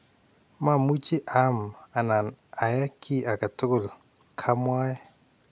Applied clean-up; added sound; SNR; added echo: none; none; none; none.